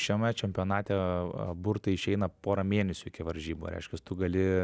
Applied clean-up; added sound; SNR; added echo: none; none; none; none.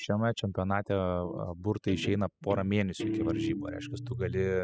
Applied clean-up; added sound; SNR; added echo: classical method spectral subtraction.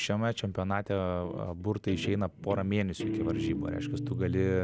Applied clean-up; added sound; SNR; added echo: none; Guitar; 5 dB; none.